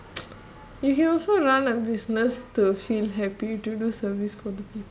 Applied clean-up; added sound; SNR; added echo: none; none; none; none.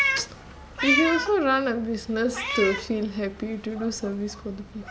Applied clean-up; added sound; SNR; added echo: none; Meow; 4 dB; none.